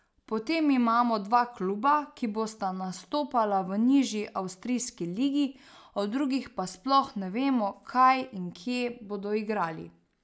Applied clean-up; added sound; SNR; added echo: none; none; none; none.